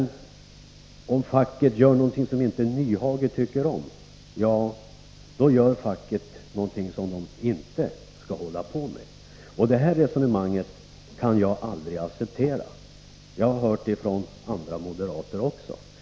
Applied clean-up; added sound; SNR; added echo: none; none; none; none.